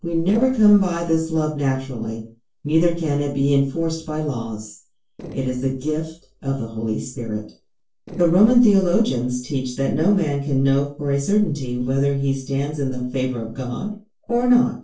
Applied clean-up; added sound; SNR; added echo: neural separator model SepFormer DNS4.